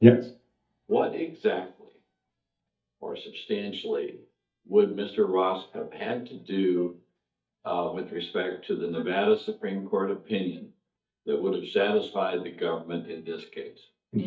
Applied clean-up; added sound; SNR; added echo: neural mask model DeepFilterNet 3.